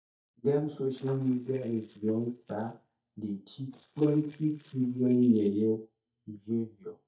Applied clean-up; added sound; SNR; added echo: neural mask model DeepFilterNet 3.